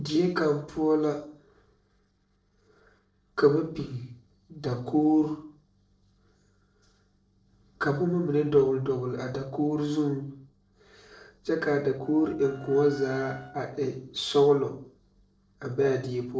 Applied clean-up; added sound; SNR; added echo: neural separator model SepFormer DNS4.